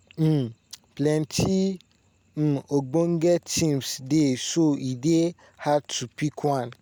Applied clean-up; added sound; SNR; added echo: none; none; none; none.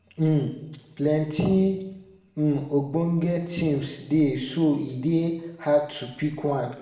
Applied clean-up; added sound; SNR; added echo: none; none; none; reverberation time 0.8 s.